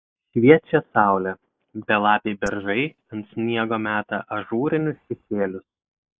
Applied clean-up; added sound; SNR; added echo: neural mask model DeepFilterNet 3.